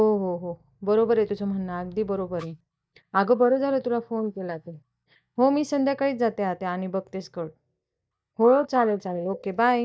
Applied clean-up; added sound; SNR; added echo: neural mask model DeepFilterNet 3.